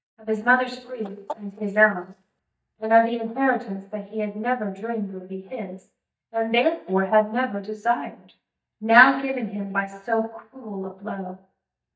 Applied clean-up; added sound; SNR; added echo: neural mask model DeepFilterNet 3.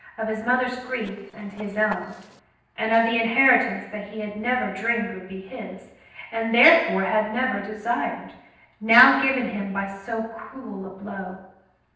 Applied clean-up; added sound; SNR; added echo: neural separator model SepFormer DNS4.